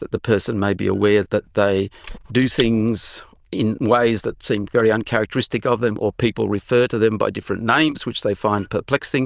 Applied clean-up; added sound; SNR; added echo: neural diffusion model UNIVERSE++.